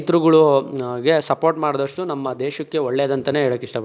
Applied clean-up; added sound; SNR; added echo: neural mask model Resemble Enhance denoiser.